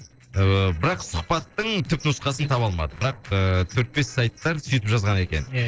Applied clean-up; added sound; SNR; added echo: neural separator model SepFormer DNS4.